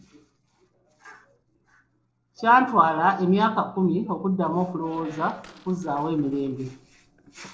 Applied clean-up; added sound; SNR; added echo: neural separator model SepFormer DNS4.